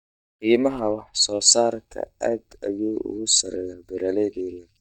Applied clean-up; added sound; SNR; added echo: neural mask model DeepFilterNet 3.